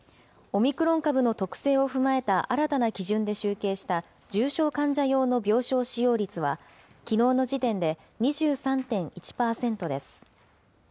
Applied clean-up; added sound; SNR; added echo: none; none; none; none.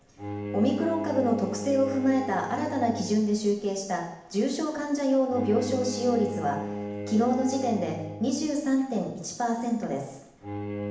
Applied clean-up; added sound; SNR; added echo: none; Bowed string instrument; 10 dB; reverberation time 0.8 s.